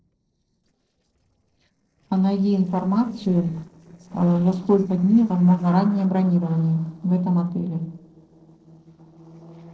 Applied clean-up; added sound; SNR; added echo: neural separator model SepFormer DNS4.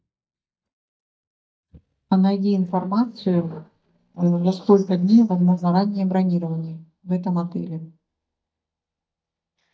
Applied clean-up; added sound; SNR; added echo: neural mask model DeepFilterNet 3.